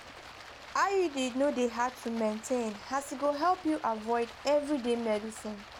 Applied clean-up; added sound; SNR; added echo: none; Stream; 17 dB; none.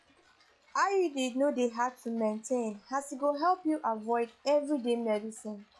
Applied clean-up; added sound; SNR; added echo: classical method log-MMSE.